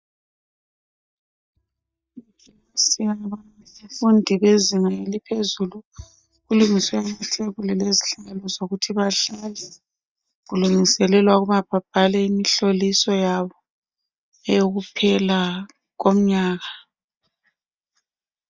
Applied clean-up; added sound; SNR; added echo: neural mask model DeepFilterNet 3.